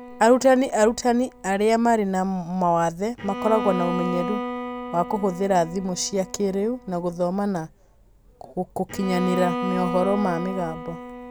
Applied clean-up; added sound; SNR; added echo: none; Bowed string instrument; 9 dB; none.